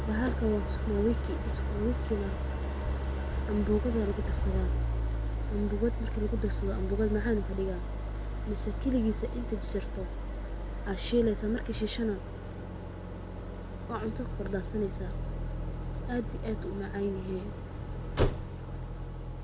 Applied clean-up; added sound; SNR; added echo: none; Idling; -1 dB; none.